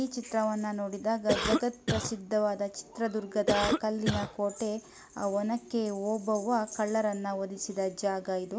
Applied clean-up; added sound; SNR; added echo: none; Cough; 0 dB; none.